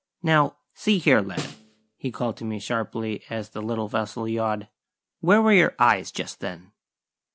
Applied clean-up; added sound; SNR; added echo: none; Snare drum; 13 dB; none.